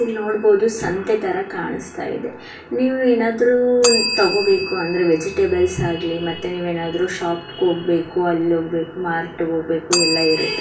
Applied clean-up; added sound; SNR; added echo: none; Bell; 9 dB; reverberation time 0.3 s.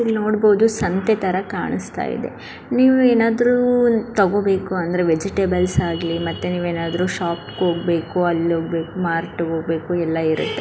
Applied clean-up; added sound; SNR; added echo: none; none; none; none.